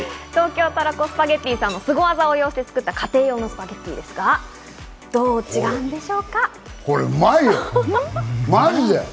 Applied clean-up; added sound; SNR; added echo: none; none; none; none.